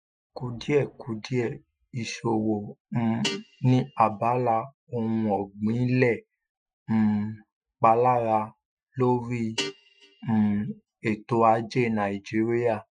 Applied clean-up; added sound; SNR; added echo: classical method Wiener filter.